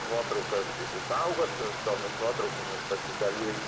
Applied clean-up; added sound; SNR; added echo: none; Stream; 3 dB; reverberation time 1.0 s.